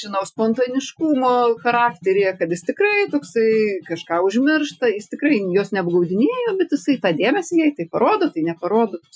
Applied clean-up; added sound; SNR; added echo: classical method Wiener filter.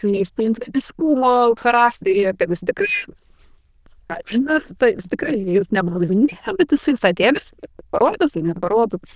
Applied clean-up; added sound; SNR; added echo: neural diffusion model UNIVERSE++.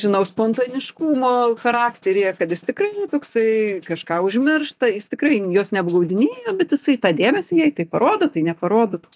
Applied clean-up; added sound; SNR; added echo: neural mask model DeepFilterNet 3.